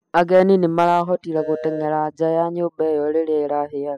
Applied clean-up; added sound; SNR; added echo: classical method spectral subtraction.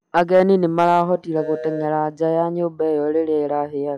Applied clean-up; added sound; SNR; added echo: classical method log-MMSE.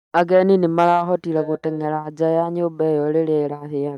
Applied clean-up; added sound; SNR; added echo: neural mask model DeepFilterNet 3.